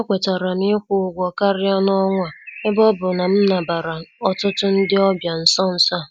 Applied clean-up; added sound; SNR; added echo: none; Bird; 19 dB; none.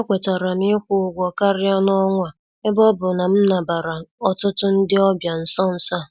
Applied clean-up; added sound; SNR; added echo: none; none; none; none.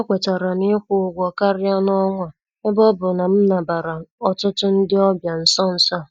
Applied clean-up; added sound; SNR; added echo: neural mask model DeepFilterNet 3.